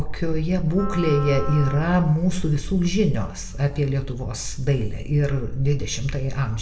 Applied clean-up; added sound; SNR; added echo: none; Wind instrument, woodwind instrument; 14 dB; reverberation time 0.5 s.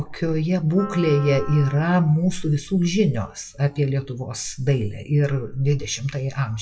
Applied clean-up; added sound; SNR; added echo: classical method WPE with log-MMSE.